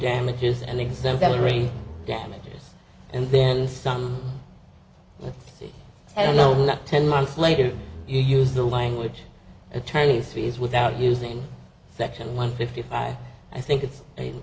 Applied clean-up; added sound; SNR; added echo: none; Bowed string instrument; 16 dB; none.